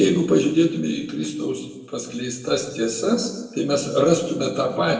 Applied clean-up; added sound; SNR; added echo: none; none; none; reverberation time 1.0 s.